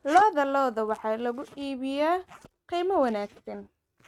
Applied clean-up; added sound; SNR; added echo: neural mask model RNNoise.